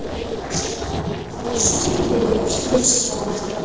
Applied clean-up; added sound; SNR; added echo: neural separator model SepFormer DNS4.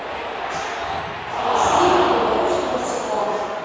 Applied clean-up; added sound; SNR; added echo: none; Cheering; -3 dB; reverberation time 2.2 s.